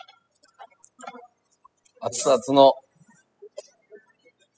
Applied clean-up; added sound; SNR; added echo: classical method spectral subtraction.